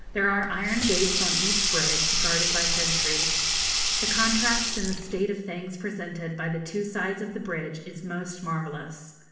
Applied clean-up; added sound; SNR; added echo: none; Sink (filling or washing); -2 dB; reverberation time 1.1 s.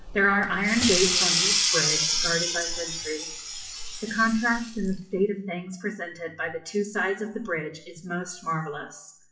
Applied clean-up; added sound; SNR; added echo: classical method WPE with log-MMSE.